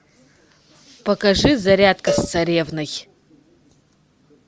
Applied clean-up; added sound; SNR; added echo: none; Cowbell; 9 dB; none.